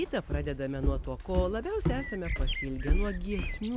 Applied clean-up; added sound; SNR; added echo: none; Walk, footsteps; -2 dB; none.